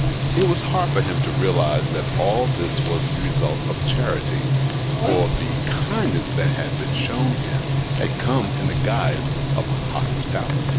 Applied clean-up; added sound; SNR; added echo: none; Frying (food); -5 dB; none.